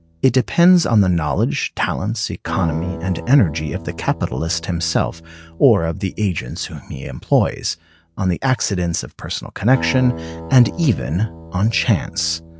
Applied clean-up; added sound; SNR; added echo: none; Acoustic guitar; 15 dB; none.